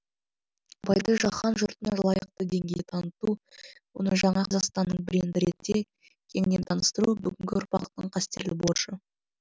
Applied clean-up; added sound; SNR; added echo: none; none; none; none.